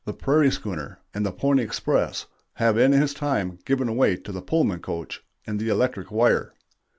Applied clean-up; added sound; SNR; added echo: none; none; none; none.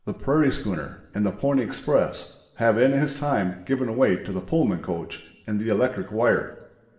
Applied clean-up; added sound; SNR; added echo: none; none; none; reverberation time 1.1 s.